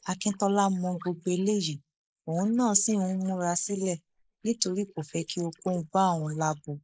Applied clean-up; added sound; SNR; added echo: neural mask model Resemble Enhance denoiser.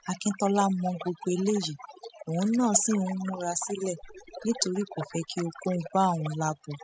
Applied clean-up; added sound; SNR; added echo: classical method spectral subtraction.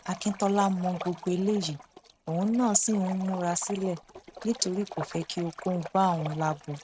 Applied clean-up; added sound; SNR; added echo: neural mask model RNNoise.